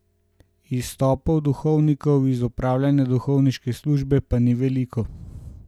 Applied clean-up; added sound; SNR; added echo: none; none; none; none.